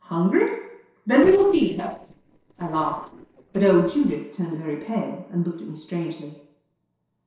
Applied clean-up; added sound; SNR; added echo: neural separator model SepFormer DNS4.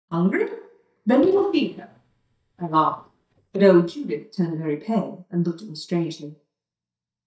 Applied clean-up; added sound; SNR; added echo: neural mask model DeepFilterNet 3.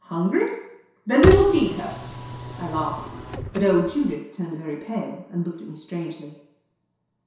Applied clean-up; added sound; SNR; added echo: none; Car; 4 dB; reverberation time 0.7 s.